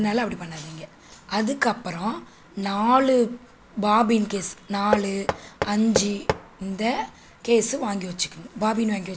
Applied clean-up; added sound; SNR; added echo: none; Knock; 5 dB; none.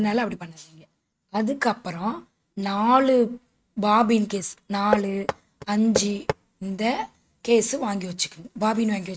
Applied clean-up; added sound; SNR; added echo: neural mask model RNNoise.